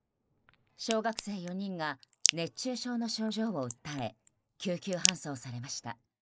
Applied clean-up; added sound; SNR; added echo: neural mask model Resemble Enhance denoiser.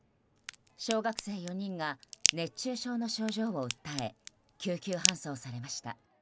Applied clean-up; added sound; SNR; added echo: none; Crack; 0 dB; none.